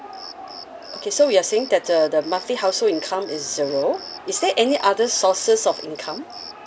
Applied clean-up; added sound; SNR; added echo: none; Cricket; 15 dB; none.